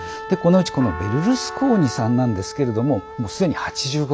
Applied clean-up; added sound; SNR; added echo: none; Wind instrument, woodwind instrument + Trumpet; 13 dB; none.